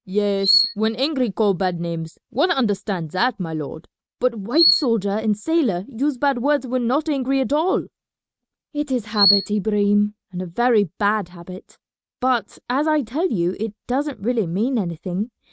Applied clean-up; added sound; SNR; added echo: neural mask model RNNoise.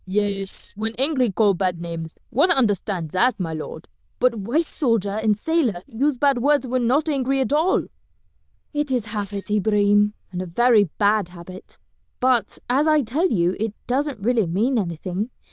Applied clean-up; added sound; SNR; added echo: neural diffusion model UNIVERSE++.